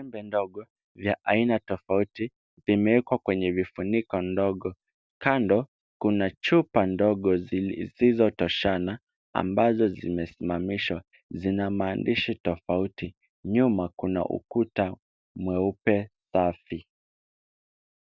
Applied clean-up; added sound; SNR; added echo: none; none; none; none.